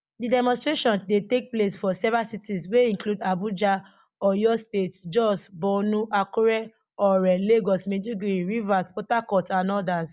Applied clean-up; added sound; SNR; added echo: none; none; none; none.